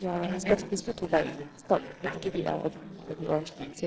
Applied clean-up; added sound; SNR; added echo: neural separator model SepFormer DNS4.